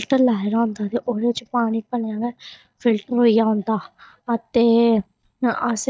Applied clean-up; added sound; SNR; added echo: neural mask model DeepFilterNet 3.